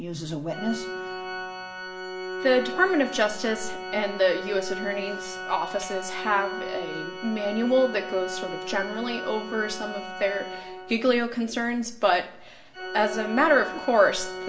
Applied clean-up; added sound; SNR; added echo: none; Organ; 9 dB; reverberation time 0.4 s.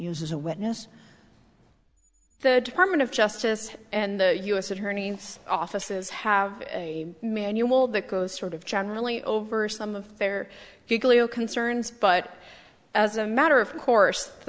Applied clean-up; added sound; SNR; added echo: none; none; none; none.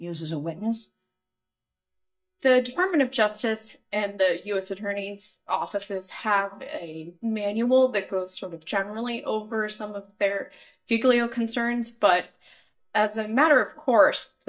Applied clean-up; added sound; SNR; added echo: neural mask model DeepFilterNet 3.